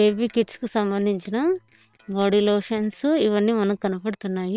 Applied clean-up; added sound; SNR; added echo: neural separator model SepFormer WHAM!.